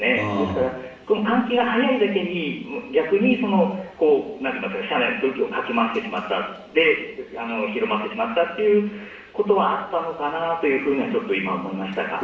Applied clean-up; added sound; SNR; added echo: none; none; none; reverberation time 0.7 s.